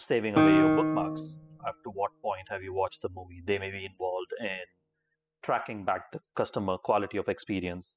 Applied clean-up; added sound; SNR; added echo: classical method spectral subtraction.